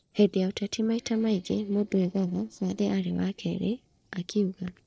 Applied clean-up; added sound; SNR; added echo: neural separator model SepFormer DNS4.